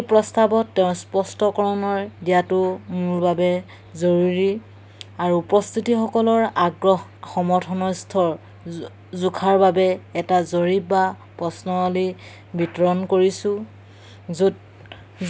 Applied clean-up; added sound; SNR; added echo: none; none; none; none.